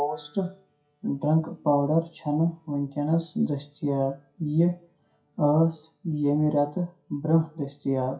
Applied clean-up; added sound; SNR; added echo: classical method WPE with log-MMSE.